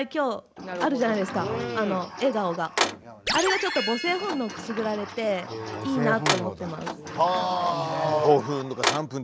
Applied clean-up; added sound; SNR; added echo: none; Sliding door; 7 dB; none.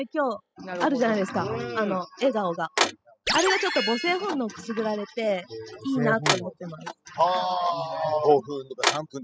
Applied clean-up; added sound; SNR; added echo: classical method spectral subtraction.